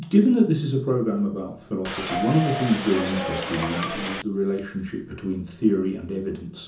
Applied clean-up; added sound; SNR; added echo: none; Subway, metro, underground / Doorbell; 5 dB; reverberation time 0.6 s.